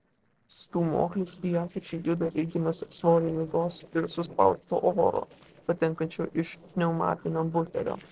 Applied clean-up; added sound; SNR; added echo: neural separator model SepFormer DNS4.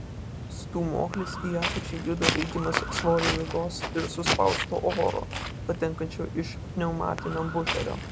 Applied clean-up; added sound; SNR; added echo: none; Walk, footsteps; 2 dB; none.